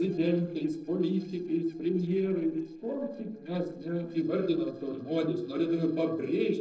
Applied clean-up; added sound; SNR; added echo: neural separator model SepFormer DNS4.